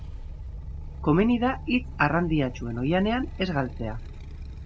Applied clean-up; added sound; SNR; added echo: none; Motorcycle; 9 dB; none.